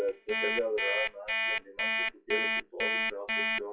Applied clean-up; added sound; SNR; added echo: classical method WPE with log-MMSE.